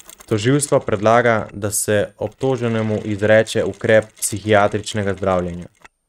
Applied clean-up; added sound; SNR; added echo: neural mask model RNNoise.